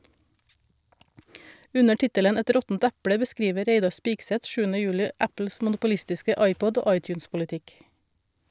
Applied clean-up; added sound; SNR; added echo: none; none; none; none.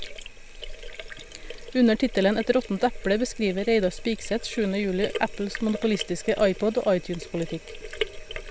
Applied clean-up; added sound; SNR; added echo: none; Sink (filling or washing); 10 dB; none.